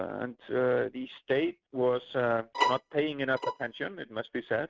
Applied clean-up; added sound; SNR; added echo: neural mask model RNNoise.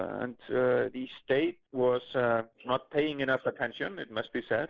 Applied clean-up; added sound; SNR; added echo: neural mask model Resemble Enhance denoiser.